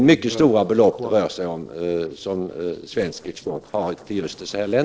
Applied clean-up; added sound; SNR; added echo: neural separator model SepFormer DNS4.